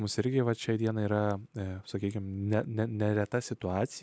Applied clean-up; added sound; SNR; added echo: none; none; none; none.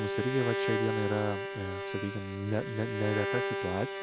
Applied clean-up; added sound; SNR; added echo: none; Bowed string instrument; 1 dB; none.